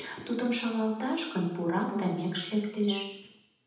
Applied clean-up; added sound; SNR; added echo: none; Brass instrument; 12 dB; reverberation time 0.9 s.